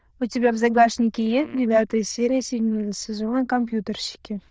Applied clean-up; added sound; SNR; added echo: neural diffusion model UNIVERSE++.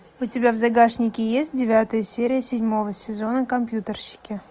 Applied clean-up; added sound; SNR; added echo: none; none; none; none.